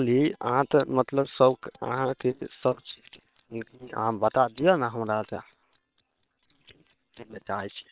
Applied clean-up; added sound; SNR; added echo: neural separator model SepFormer WHAM!.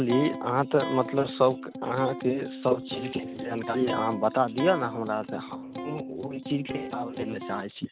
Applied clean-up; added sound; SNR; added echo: none; Electric guitar; 8 dB; none.